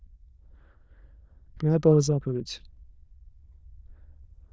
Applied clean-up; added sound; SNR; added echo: neural diffusion model UNIVERSE++.